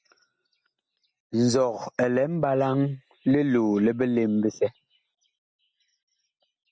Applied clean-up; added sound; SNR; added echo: none; none; none; none.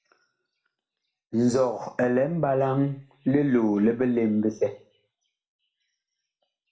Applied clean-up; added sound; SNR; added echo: none; none; none; reverberation time 0.4 s.